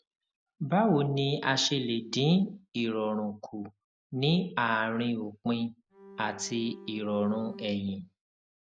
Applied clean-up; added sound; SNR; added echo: none; Bowed string instrument; 18 dB; none.